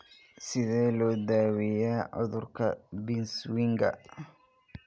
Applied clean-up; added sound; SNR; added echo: none; none; none; none.